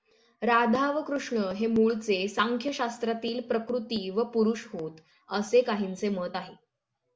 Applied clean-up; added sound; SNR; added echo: none; none; none; none.